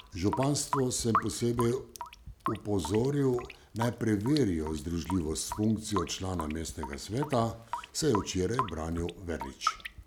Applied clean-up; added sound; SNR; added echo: none; Drip / Sink (filling or washing) / Water tap, faucet; 8 dB; none.